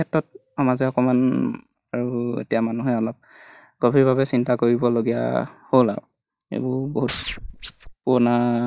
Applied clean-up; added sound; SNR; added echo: neural mask model DeepFilterNet 3.